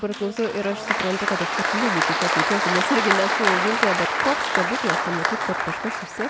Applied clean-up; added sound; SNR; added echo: none; Applause; -3 dB; none.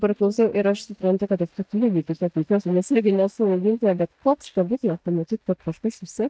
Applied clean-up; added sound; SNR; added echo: neural mask model DeepFilterNet 3.